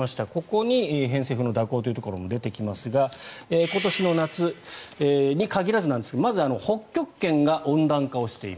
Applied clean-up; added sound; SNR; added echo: none; none; none; none.